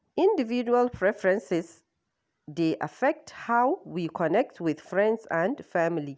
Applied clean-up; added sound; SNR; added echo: none; none; none; none.